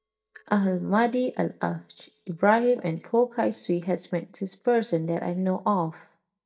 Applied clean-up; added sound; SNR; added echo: neural mask model DeepFilterNet 3.